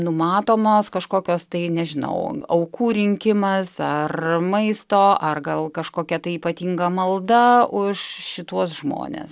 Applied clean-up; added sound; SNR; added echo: none; none; none; none.